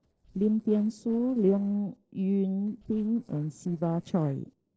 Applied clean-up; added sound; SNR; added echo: neural separator model SepFormer DNS4.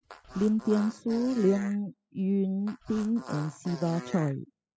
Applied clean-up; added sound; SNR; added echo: classical method spectral subtraction.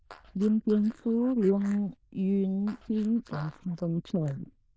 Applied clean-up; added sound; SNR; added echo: neural diffusion model UNIVERSE++.